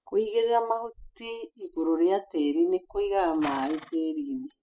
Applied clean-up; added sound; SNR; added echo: classical method spectral subtraction.